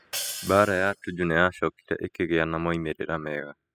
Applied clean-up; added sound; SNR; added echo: classical method spectral subtraction.